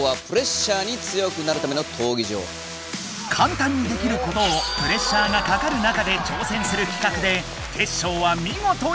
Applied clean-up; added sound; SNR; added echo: none; none; none; none.